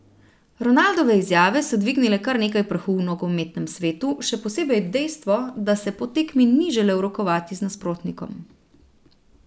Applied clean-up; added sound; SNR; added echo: none; none; none; none.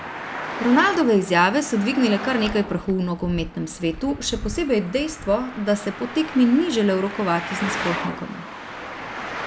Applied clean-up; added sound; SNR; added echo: none; Glass + Traffic noise, roadway noise; 10 dB; none.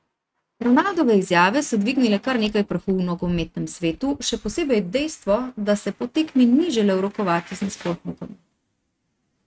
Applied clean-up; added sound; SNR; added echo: neural mask model RNNoise.